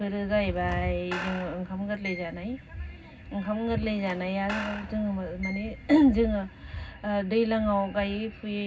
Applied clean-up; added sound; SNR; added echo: none; Squeak / Screech; 14 dB; reverberation time 0.4 s.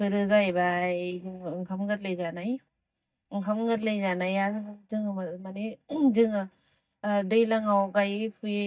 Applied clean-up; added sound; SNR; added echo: neural mask model DeepFilterNet 3.